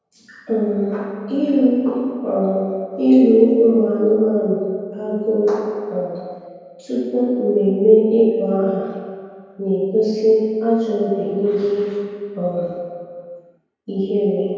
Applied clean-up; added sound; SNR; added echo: none; none; none; reverberation time 2.2 s.